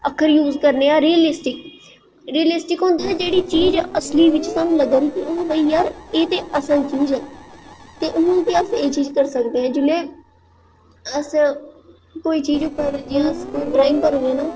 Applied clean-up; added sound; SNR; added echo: neural separator model SepFormer DNS4.